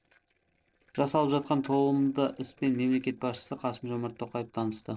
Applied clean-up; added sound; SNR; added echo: neural separator model SepFormer DNS4.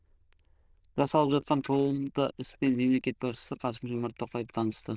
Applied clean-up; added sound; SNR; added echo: neural diffusion model UNIVERSE++.